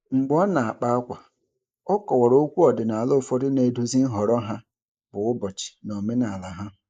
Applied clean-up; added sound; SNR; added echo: neural mask model Resemble Enhance denoiser.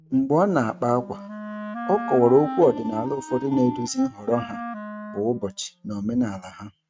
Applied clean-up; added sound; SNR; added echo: neural mask model RNNoise.